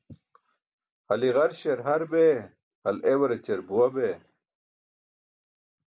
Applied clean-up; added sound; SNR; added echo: none; none; none; none.